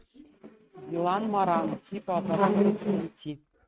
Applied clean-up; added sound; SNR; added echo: neural mask model RNNoise.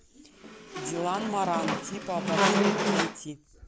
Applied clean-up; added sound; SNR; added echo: none; Squeak; -4 dB; none.